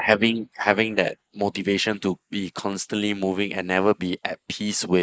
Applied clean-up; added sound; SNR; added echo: neural mask model Resemble Enhance denoiser.